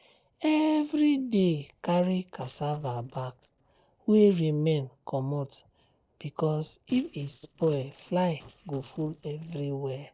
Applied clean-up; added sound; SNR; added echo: neural separator model SepFormer DNS4.